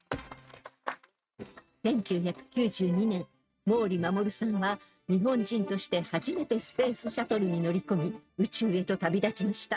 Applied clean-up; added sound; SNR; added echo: neural mask model RNNoise.